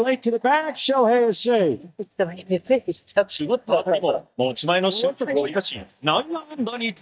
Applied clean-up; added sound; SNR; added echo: neural mask model DeepFilterNet 3.